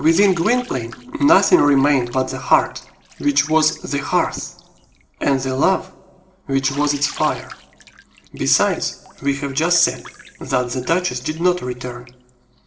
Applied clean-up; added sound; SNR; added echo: neural separator model SepFormer DNS4.